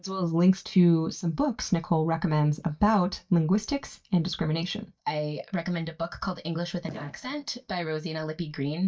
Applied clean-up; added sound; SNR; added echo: neural mask model DeepFilterNet 3.